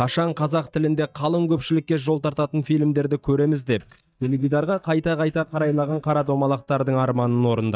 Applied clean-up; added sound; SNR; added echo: neural mask model DeepFilterNet 3.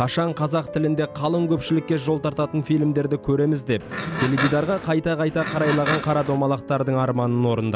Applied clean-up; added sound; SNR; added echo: none; Livestock, farm animals, working animals; 6 dB; none.